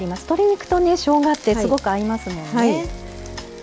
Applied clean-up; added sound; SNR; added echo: none; none; none; none.